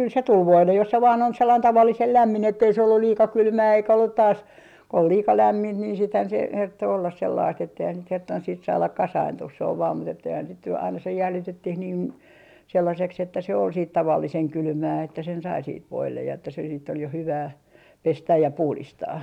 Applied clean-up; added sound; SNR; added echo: none; none; none; none.